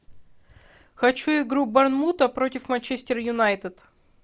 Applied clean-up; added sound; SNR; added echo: none; none; none; none.